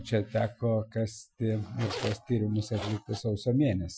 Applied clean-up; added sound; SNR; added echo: classical method Wiener filter.